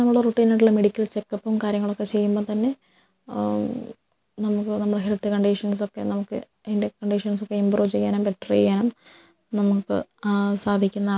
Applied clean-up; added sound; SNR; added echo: none; none; none; none.